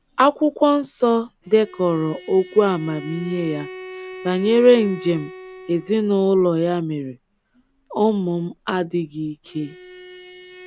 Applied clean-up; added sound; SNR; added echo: none; Bowed string instrument; 19 dB; none.